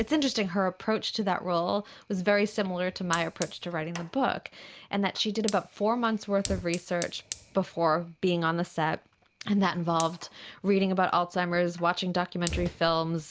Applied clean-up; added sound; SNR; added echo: none; Fire + Tap; 16 dB; none.